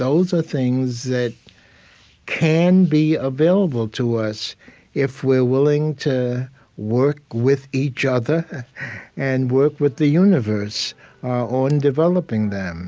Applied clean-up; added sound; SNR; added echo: none; none; none; none.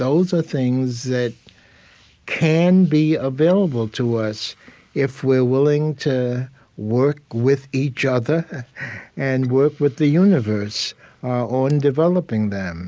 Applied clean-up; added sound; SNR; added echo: neural mask model Resemble Enhance denoiser.